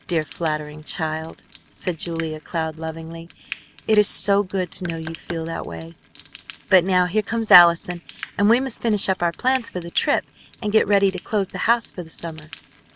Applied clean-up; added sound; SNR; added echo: none; Knock + Frying (food); 19 dB; none.